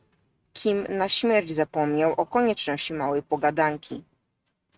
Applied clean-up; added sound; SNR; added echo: neural mask model RNNoise.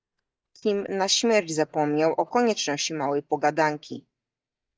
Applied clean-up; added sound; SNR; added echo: neural mask model DeepFilterNet 3.